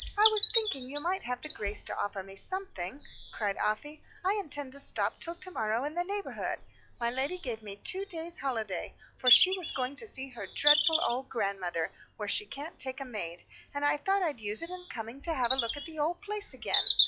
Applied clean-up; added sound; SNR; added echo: classical method log-MMSE.